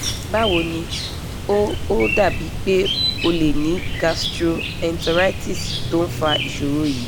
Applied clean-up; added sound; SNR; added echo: none; Chirp, tweet; 3 dB; none.